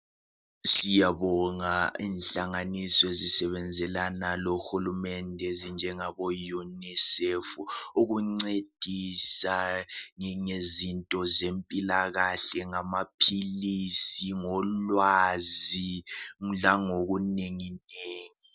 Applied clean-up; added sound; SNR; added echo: none; none; none; none.